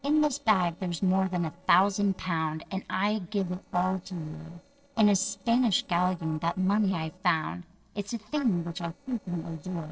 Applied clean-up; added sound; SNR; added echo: neural separator model SepFormer DNS4.